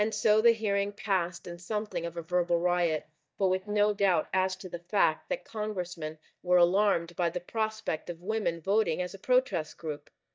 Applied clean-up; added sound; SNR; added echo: neural mask model DeepFilterNet 3.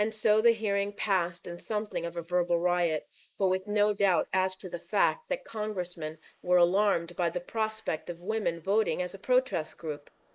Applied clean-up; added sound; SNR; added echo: neural mask model Resemble Enhance denoiser.